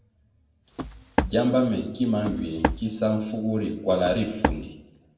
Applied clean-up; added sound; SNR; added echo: none; Walk, footsteps; 3 dB; reverberation time 0.7 s.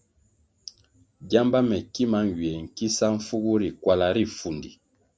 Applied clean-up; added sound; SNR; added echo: none; none; none; none.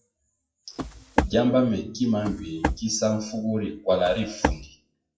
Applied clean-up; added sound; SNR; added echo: classical method WPE with log-MMSE.